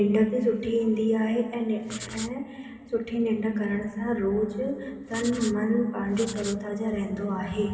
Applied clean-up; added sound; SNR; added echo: none; Writing; 14 dB; reverberation time 2.5 s.